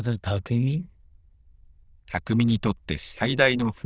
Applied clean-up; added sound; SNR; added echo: neural diffusion model UNIVERSE++.